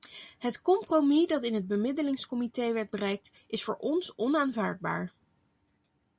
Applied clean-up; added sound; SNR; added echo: none; none; none; none.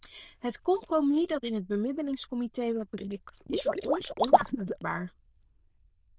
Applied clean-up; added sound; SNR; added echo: neural diffusion model UNIVERSE++.